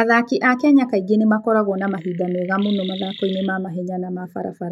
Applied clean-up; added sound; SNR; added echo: none; Chirp, tweet; 19 dB; none.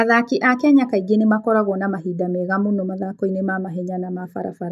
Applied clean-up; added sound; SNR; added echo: none; none; none; none.